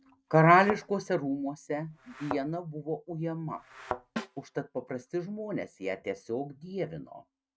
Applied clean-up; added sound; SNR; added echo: neural mask model RNNoise.